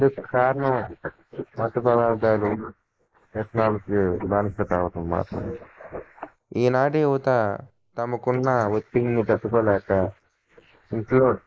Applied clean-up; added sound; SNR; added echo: neural mask model Resemble Enhance denoiser.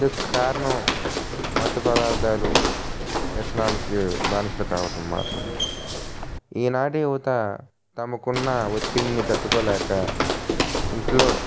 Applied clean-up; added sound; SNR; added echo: none; Walk, footsteps; 0 dB; none.